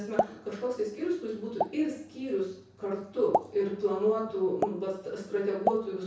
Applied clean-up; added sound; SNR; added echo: none; Explosion; 5 dB; reverberation time 0.6 s.